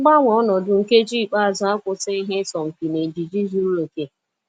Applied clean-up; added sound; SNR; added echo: none; none; none; none.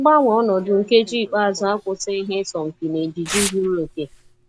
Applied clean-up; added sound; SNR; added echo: none; Tearing; 13 dB; none.